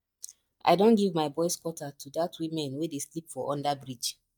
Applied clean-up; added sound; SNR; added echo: neural mask model DeepFilterNet 3.